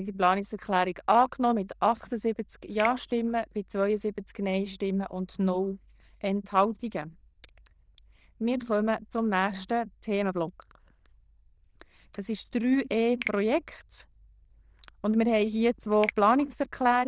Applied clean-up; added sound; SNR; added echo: neural diffusion model UNIVERSE++.